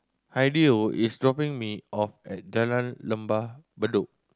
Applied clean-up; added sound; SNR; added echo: none; none; none; none.